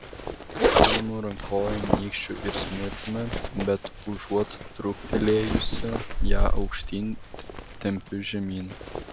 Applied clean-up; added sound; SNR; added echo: none; Zipper (clothing); -3 dB; none.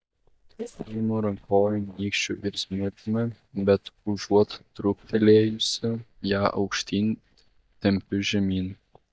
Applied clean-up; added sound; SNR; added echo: neural mask model DeepFilterNet 3.